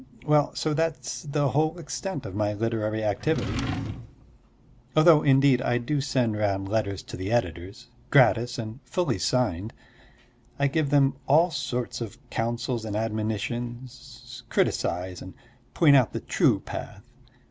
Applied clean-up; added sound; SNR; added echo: none; Drawer open or close; 6 dB; none.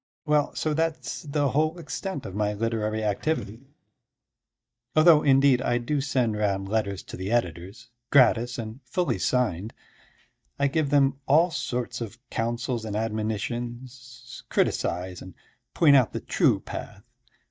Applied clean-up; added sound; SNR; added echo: neural mask model DeepFilterNet 3.